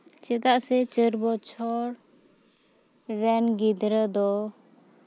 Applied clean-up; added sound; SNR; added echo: neural mask model Resemble Enhance denoiser.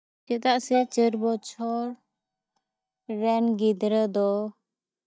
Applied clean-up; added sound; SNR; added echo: neural mask model DeepFilterNet 3.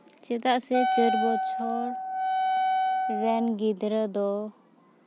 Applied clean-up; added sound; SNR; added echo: none; Wind instrument, woodwind instrument; -2 dB; none.